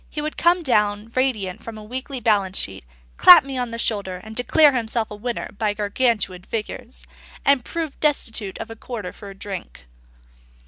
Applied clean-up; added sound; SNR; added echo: none; none; none; none.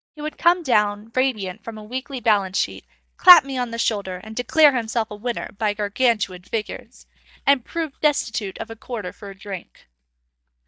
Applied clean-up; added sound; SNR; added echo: neural mask model DeepFilterNet 3.